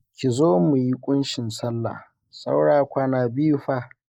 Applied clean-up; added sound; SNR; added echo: neural mask model Resemble Enhance denoiser.